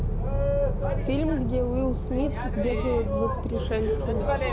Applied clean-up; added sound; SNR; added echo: none; Boat, Water vehicle; -4 dB; none.